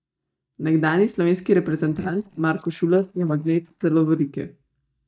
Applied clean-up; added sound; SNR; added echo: neural mask model DeepFilterNet 3.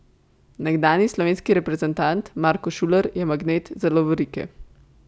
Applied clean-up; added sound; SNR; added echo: none; none; none; none.